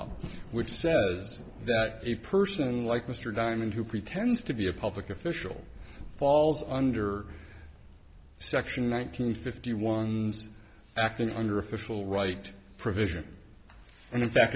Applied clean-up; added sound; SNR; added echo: none; Thunder / Rain; 19 dB; none.